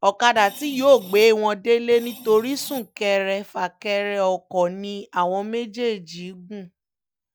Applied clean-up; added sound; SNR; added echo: none; Screech; 20 dB; none.